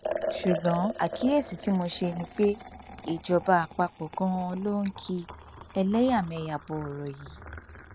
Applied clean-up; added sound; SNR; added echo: none; Liquid; 10 dB; none.